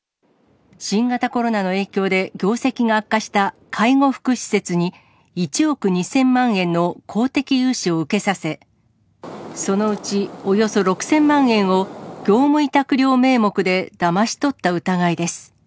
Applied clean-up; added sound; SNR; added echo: none; none; none; none.